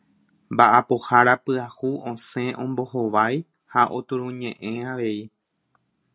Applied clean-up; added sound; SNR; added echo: none; none; none; none.